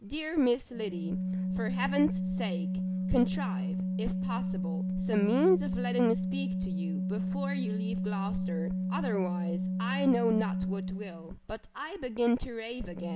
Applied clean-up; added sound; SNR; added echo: none; Organ; 0 dB; none.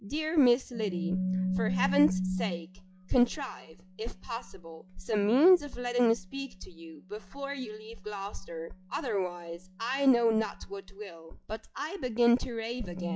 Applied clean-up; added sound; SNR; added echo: classical method log-MMSE.